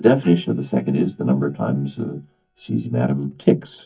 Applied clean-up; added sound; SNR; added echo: neural mask model DeepFilterNet 3.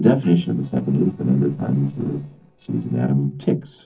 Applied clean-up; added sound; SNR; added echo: neural separator model SepFormer DNS4.